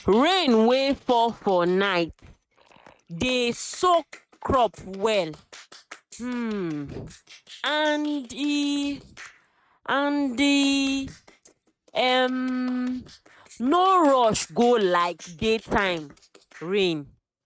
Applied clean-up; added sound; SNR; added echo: neural mask model RNNoise.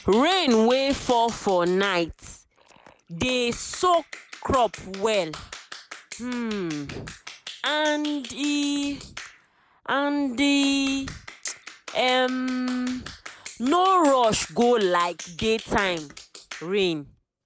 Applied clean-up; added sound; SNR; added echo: none; Clapping; 17 dB; none.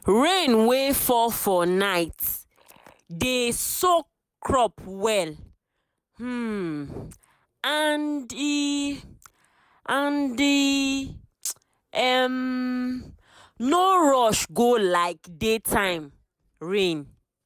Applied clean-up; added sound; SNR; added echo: none; none; none; none.